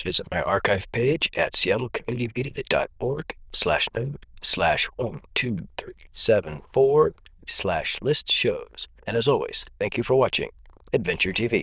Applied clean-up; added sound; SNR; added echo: neural diffusion model UNIVERSE++.